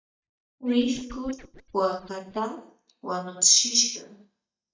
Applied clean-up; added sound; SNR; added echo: neural mask model DeepFilterNet 3.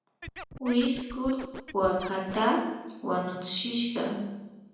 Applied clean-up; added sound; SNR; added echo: none; Scratching (performance technique); 15 dB; reverberation time 0.9 s.